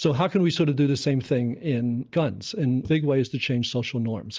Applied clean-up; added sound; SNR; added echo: neural mask model DeepFilterNet 3.